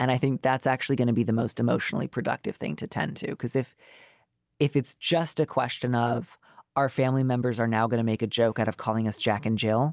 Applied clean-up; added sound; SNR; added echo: none; none; none; none.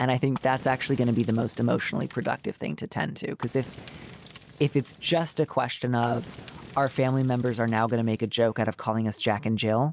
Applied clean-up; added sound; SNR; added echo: none; Fire; 19 dB; none.